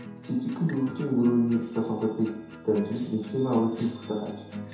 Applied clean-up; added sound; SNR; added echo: none; Acoustic guitar; 14 dB; reverberation time 0.8 s.